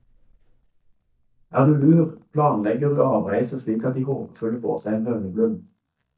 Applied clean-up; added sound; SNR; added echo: neural mask model DeepFilterNet 3.